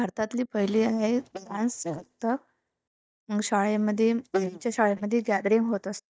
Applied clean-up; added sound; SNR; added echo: neural mask model DeepFilterNet 3.